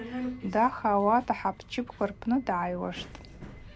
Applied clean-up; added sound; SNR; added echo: none; Subway, metro, underground; 13 dB; none.